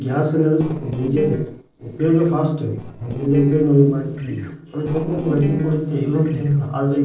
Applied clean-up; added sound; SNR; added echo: neural separator model SepFormer DNS4.